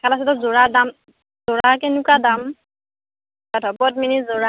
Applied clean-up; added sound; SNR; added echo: none; none; none; none.